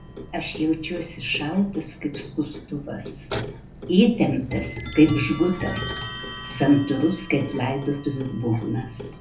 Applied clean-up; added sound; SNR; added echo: none; Clock; 11 dB; reverberation time 0.3 s.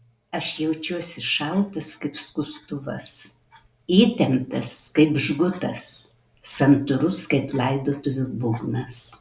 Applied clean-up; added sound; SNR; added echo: none; none; none; none.